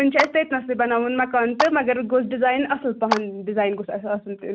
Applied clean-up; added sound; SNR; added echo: none; Clapping; 10 dB; none.